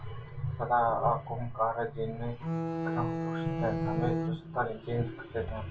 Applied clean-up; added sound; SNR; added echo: none; Bowed string instrument; 0 dB; reverberation time 0.2 s.